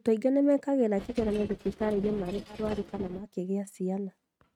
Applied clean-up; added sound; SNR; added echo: neural mask model RNNoise.